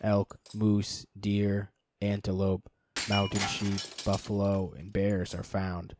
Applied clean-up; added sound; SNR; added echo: none; Shatter; 13 dB; none.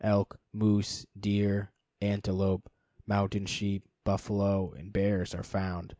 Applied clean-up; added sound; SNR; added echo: none; none; none; none.